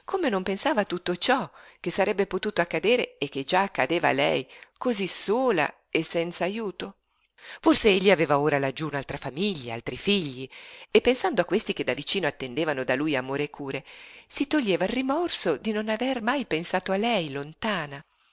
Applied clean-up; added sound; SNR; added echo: none; none; none; none.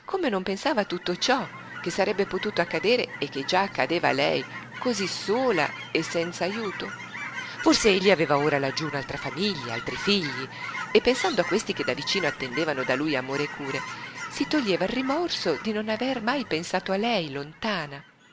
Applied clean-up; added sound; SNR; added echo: none; Chirp, tweet / Fowl; 11 dB; none.